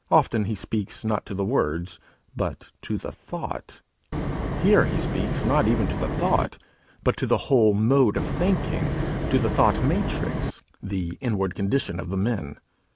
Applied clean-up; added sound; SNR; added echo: none; Wind; 1 dB; none.